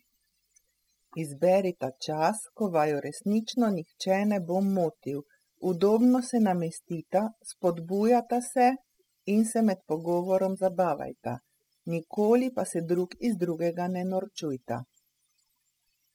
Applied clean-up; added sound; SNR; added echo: classical method spectral subtraction.